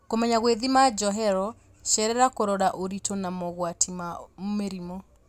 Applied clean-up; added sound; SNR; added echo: none; none; none; none.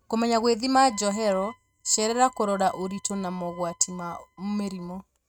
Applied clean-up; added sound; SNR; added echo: neural mask model RNNoise.